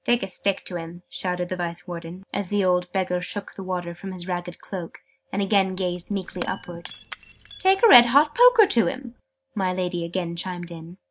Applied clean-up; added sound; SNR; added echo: none; Shatter / Crushing; 20 dB; none.